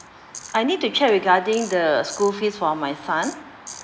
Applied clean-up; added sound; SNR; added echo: none; Tools; 20 dB; none.